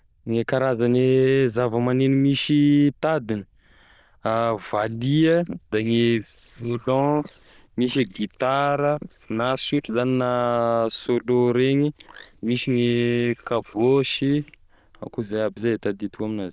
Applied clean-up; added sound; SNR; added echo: neural diffusion model UNIVERSE++.